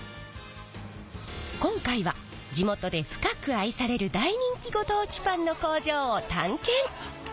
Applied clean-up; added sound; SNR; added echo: none; none; none; none.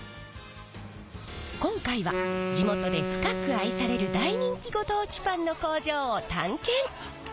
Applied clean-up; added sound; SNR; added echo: none; Wind instrument, woodwind instrument; 2 dB; none.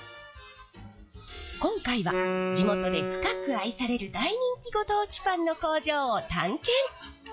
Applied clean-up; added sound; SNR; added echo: classical method log-MMSE.